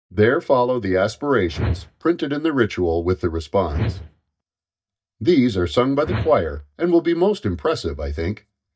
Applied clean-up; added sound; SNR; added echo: neural mask model DeepFilterNet 3.